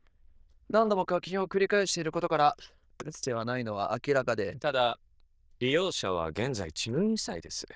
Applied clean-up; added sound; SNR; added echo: neural diffusion model UNIVERSE++.